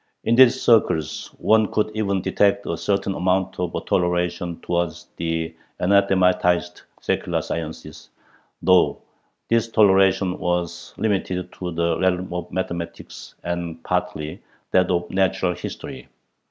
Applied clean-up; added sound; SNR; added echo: none; none; none; none.